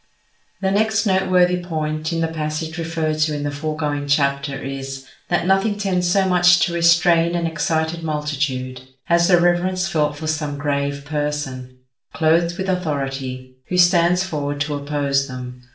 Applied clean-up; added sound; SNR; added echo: none; none; none; reverberation time 0.4 s.